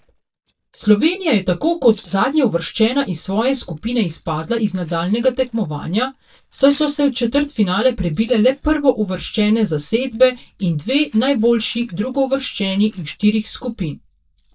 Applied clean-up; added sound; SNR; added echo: neural mask model DeepFilterNet 3.